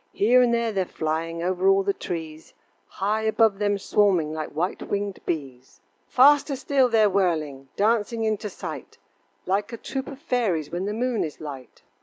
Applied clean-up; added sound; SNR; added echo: none; none; none; none.